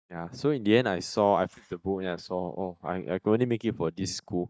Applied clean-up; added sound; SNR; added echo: neural mask model DeepFilterNet 3.